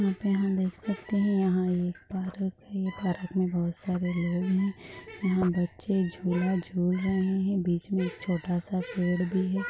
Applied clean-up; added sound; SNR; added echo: none; none; none; none.